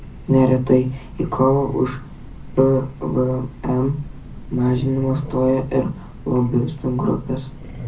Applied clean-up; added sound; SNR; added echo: none; Train; 14 dB; reverberation time 0.4 s.